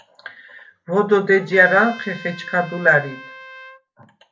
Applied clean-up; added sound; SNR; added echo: none; Trumpet; 18 dB; reverberation time 0.3 s.